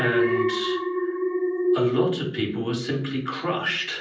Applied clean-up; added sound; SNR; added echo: none; Alarm; -2 dB; reverberation time 0.6 s.